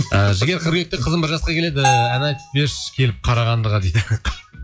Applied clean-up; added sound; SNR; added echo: classical method log-MMSE.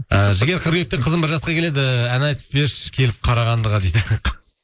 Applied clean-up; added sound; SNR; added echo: neural mask model Resemble Enhance denoiser.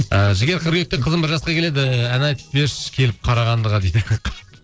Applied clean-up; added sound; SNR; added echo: neural separator model SepFormer DNS4.